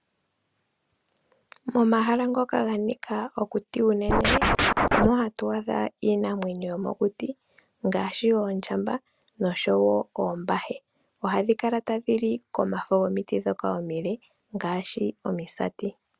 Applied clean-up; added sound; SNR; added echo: none; Scratching (performance technique); -5 dB; none.